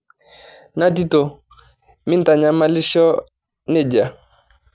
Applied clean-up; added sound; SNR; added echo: none; none; none; none.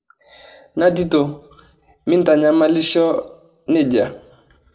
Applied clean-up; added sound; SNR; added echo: none; none; none; reverberation time 0.3 s.